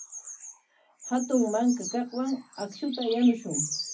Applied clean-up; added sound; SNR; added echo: none; Bird vocalization, bird call, bird song; 10 dB; reverberation time 0.4 s.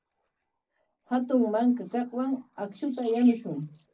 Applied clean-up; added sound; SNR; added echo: neural separator model SepFormer DNS4.